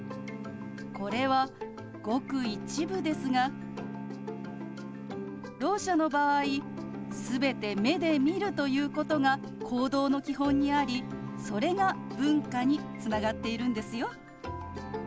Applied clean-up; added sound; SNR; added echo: none; Bowed string instrument; 11 dB; none.